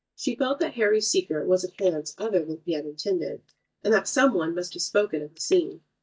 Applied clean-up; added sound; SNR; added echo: neural mask model DeepFilterNet 3.